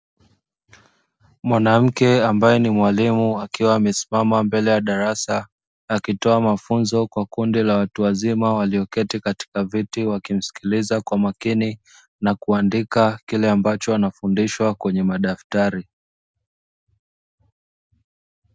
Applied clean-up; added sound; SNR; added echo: none; none; none; none.